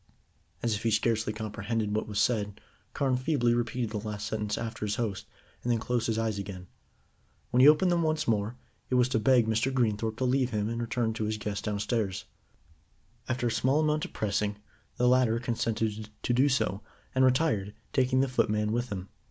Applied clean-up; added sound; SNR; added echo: none; none; none; none.